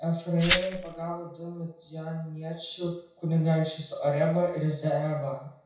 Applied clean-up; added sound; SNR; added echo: none; Glass; -2 dB; reverberation time 0.6 s.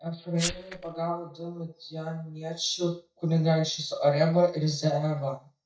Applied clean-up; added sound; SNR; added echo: neural mask model DeepFilterNet 3.